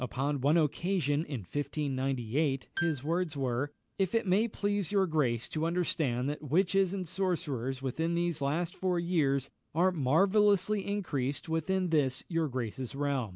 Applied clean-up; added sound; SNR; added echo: none; Piano; 14 dB; none.